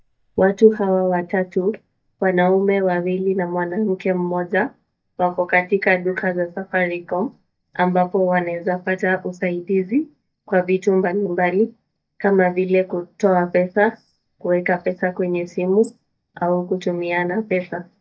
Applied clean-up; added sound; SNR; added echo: neural mask model DeepFilterNet 3.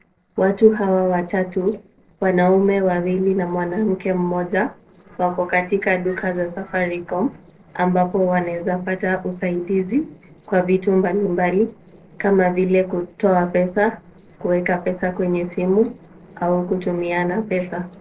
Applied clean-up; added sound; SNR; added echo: neural separator model SepFormer DNS4.